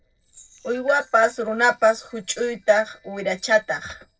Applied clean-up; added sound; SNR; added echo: neural separator model SepFormer DNS4.